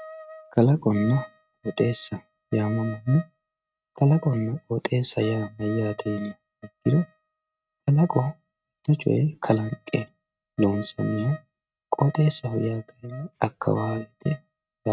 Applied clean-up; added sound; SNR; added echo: neural mask model RNNoise.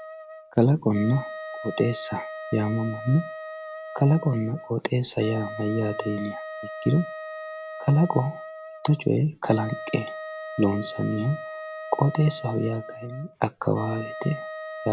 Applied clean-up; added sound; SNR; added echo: none; Wind instrument, woodwind instrument; 11 dB; none.